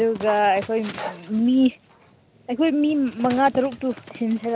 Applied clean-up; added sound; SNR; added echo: none; Dog; 17 dB; none.